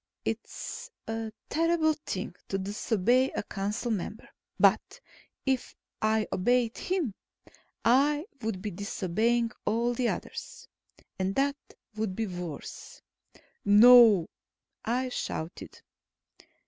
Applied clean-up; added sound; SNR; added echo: none; none; none; none.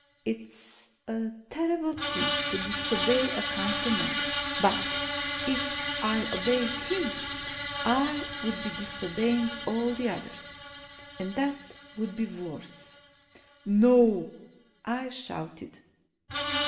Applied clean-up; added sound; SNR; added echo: none; Screech; 3 dB; reverberation time 0.8 s.